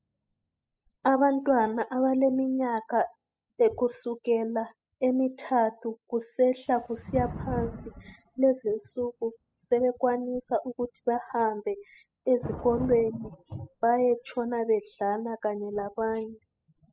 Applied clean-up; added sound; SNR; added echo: classical method spectral subtraction.